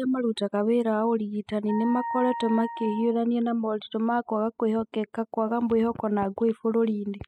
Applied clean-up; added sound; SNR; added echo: classical method spectral subtraction.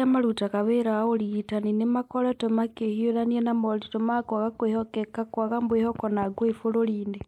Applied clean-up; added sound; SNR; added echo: neural mask model Resemble Enhance denoiser.